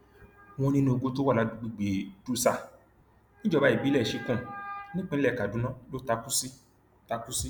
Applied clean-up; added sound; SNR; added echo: none; none; none; none.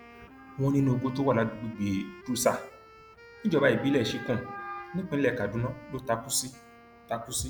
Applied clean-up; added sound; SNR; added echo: none; Wind instrument, woodwind instrument; 20 dB; none.